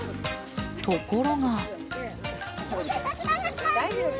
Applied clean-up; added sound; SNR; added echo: none; none; none; none.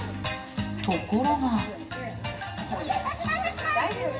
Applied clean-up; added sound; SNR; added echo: none; none; none; reverberation time 0.9 s.